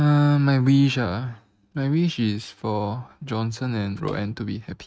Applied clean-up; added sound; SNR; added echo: neural mask model RNNoise.